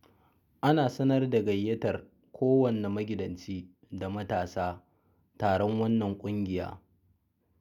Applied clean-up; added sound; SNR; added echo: none; none; none; none.